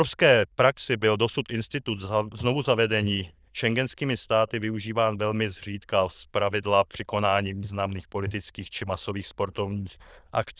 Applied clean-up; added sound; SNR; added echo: neural diffusion model UNIVERSE++.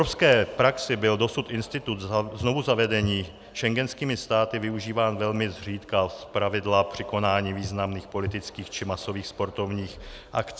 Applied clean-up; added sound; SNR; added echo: none; Walk, footsteps / Bird vocalization, bird call, bird song; 15 dB; none.